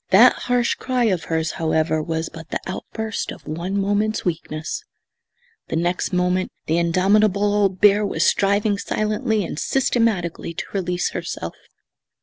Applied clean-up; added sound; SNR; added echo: none; none; none; none.